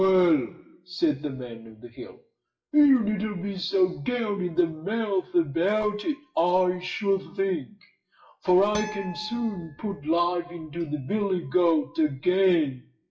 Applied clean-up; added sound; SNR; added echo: classical method WPE with log-MMSE.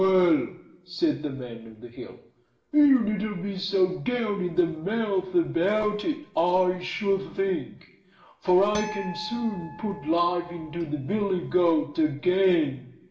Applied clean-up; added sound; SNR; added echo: none; Harp; 15 dB; reverberation time 0.7 s.